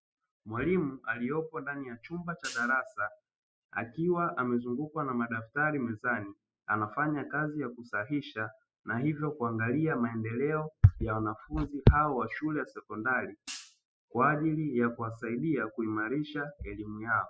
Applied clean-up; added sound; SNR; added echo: classical method spectral subtraction.